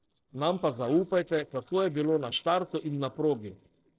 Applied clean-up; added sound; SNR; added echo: neural separator model SepFormer DNS4.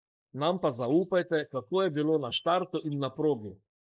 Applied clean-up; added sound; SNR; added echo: neural mask model Resemble Enhance denoiser.